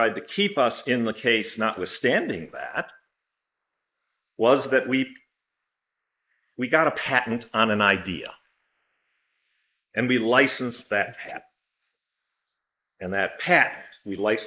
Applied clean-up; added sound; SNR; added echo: neural mask model Resemble Enhance denoiser.